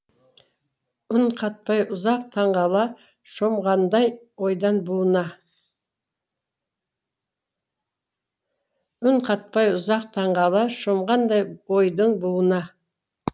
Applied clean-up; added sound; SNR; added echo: none; none; none; none.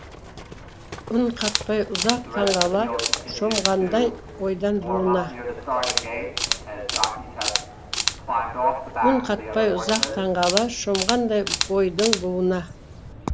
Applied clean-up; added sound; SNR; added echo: none; Livestock, farm animals, working animals + Camera; 2 dB; none.